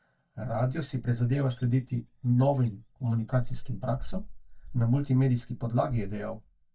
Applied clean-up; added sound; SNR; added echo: neural mask model DeepFilterNet 3.